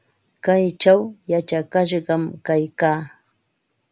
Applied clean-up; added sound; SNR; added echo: none; none; none; none.